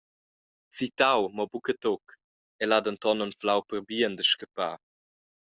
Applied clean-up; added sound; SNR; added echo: none; none; none; none.